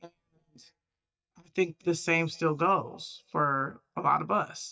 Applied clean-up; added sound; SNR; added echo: neural mask model DeepFilterNet 3.